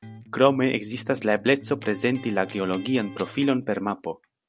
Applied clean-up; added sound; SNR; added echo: none; Electric guitar; 19 dB; none.